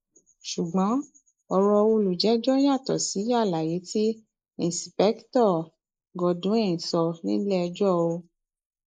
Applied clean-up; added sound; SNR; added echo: neural mask model Resemble Enhance denoiser.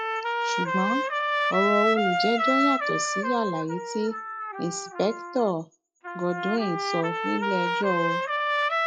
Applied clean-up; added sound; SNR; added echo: classical method log-MMSE.